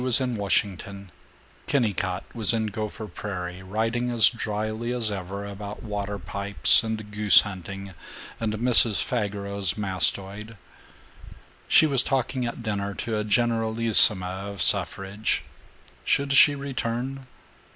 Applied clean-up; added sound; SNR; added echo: none; none; none; none.